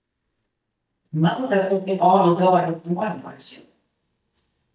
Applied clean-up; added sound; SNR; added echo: neural mask model DeepFilterNet 3.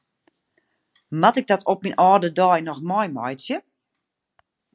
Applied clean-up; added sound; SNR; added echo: none; none; none; none.